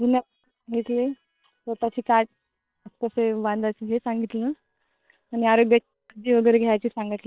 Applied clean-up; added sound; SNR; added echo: neural separator model SepFormer WHAM!.